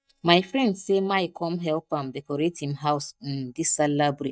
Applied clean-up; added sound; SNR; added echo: neural mask model DeepFilterNet 3.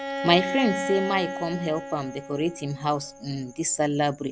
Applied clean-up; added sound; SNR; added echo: none; Bowed string instrument; 8 dB; none.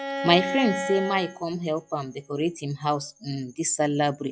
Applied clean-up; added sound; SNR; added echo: classical method log-MMSE.